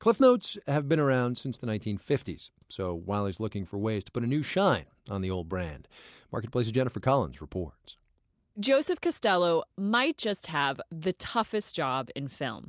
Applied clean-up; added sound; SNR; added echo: none; none; none; none.